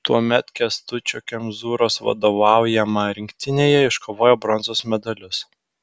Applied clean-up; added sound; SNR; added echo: none; none; none; none.